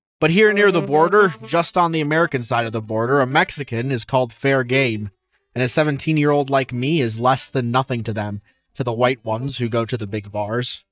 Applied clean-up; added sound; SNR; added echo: neural mask model DeepFilterNet 3.